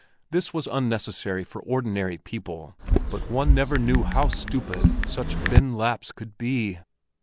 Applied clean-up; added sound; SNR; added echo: none; Chatter / Chirp, tweet / Car passing by / Typing; -4 dB; none.